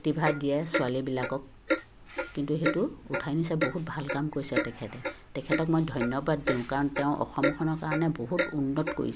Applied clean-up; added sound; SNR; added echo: none; Clock; 5 dB; none.